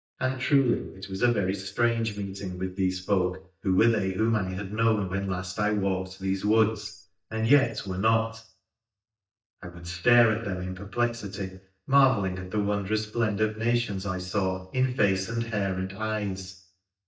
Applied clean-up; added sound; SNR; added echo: neural mask model DeepFilterNet 3.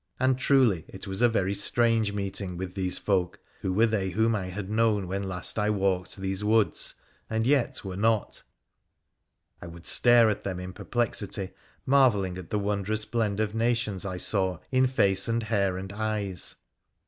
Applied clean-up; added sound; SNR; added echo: none; none; none; none.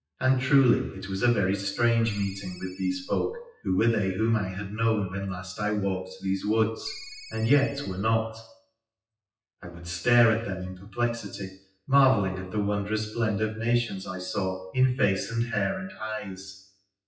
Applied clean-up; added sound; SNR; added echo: classical method WPE with log-MMSE.